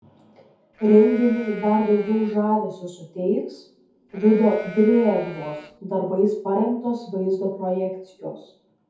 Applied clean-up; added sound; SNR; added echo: none; Livestock, farm animals, working animals; 18 dB; reverberation time 0.6 s.